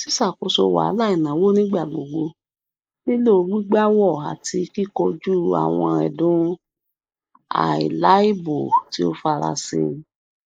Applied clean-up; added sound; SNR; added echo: neural mask model Resemble Enhance denoiser.